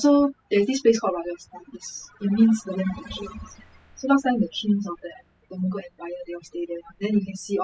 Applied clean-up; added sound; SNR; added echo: classical method spectral subtraction.